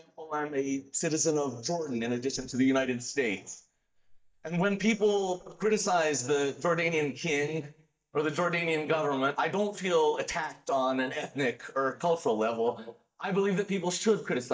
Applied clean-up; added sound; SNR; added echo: neural mask model DeepFilterNet 3.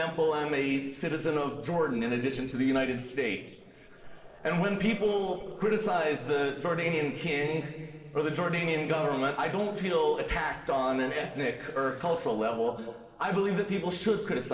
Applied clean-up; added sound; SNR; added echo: neural separator model SepFormer DNS4.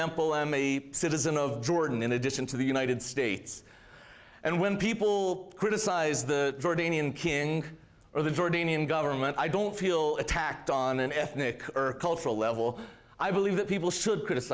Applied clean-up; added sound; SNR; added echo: none; none; none; none.